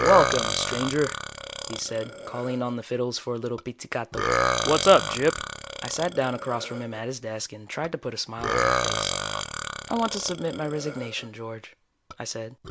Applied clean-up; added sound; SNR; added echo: none; Burping, eructation; 3 dB; none.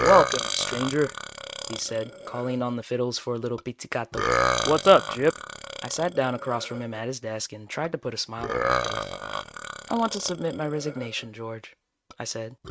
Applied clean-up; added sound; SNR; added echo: neural mask model RNNoise.